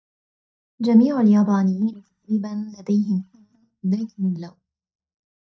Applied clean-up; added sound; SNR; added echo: neural mask model DeepFilterNet 3.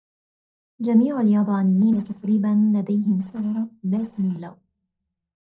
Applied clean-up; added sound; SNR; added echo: neural separator model SepFormer DNS4.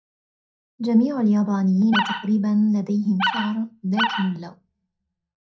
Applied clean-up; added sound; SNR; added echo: none; Animal; 4 dB; reverberation time 0.2 s.